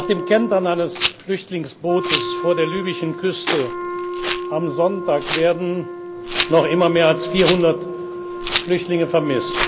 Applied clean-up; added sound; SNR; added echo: none; Rattle + Wind instrument, woodwind instrument; 5 dB; none.